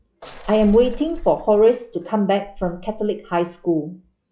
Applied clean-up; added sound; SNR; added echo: classical method log-MMSE.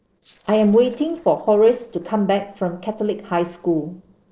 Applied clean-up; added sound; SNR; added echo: neural separator model SepFormer DNS4.